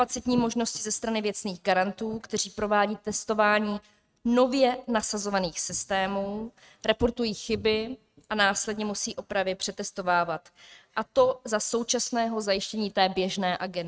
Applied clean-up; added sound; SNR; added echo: neural mask model RNNoise.